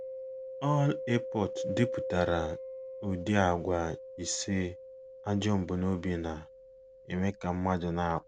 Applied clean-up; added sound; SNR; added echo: none; Mallet percussion; 9 dB; none.